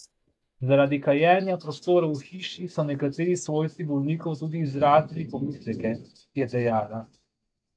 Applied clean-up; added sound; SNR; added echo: neural mask model DeepFilterNet 3.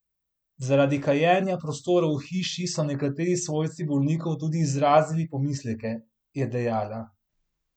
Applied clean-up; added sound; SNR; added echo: none; none; none; none.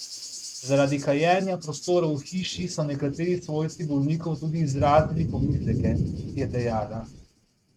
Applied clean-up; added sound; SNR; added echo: neural mask model RNNoise.